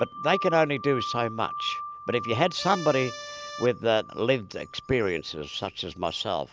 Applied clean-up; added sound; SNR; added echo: none; Accordion + Wind chime; 11 dB; none.